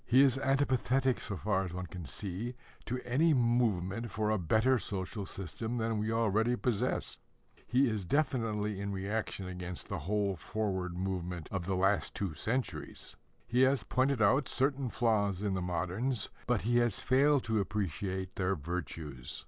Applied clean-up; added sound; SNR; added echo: none; none; none; none.